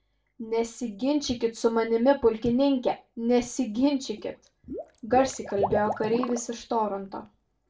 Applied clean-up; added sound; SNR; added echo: none; Liquid; 9 dB; reverberation time 0.2 s.